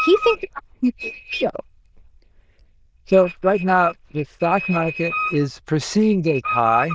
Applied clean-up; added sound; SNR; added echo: neural diffusion model UNIVERSE++.